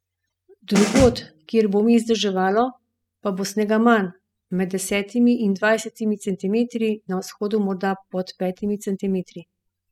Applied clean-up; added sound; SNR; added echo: classical method spectral subtraction.